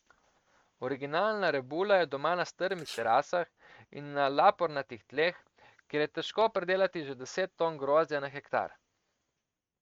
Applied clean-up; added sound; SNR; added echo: neural mask model RNNoise.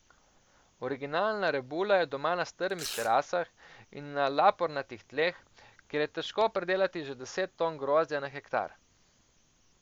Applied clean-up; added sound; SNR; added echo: none; Domestic sounds, home sounds; 11 dB; none.